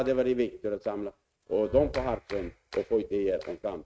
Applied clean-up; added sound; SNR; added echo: neural mask model RNNoise.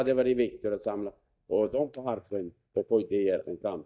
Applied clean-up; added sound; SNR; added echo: neural mask model DeepFilterNet 3.